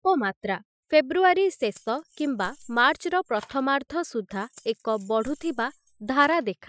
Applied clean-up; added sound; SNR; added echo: classical method Wiener filter.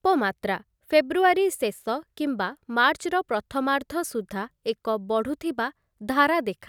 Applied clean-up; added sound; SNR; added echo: none; none; none; none.